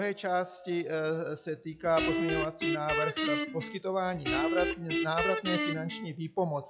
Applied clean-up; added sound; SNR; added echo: classical method log-MMSE.